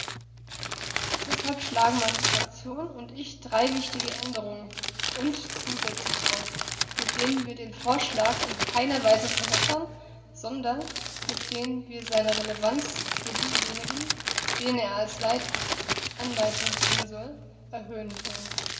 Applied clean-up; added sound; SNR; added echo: none; Crumpling, crinkling; 1 dB; reverberation time 2.6 s.